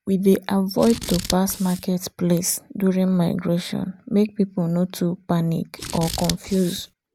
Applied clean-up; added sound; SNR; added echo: none; Scissors; 10 dB; none.